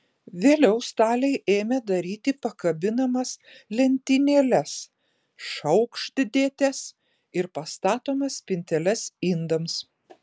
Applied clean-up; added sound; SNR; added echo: none; none; none; none.